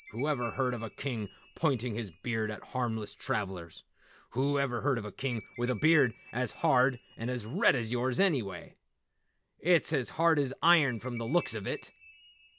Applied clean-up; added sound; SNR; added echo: none; Chime; 17 dB; none.